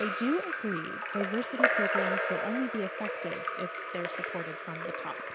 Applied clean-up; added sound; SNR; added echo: none; Drip / Trickle, dribble / Splash, splatter; -2 dB; none.